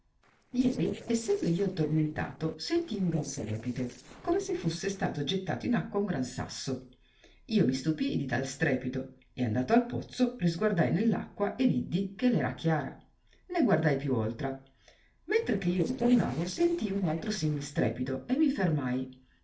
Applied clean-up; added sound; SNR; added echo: neural separator model SepFormer DNS4.